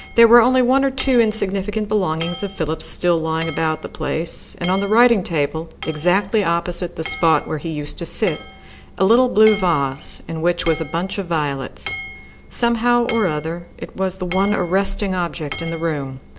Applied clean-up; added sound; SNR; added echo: none; Hammer / Chink, clink; 17 dB; none.